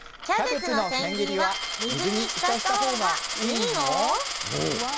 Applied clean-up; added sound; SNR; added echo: none; Coin (dropping); 6 dB; none.